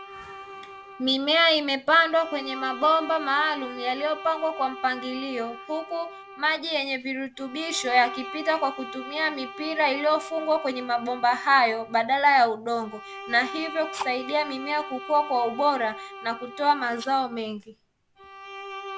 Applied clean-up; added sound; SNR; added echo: none; Bowed string instrument; 14 dB; none.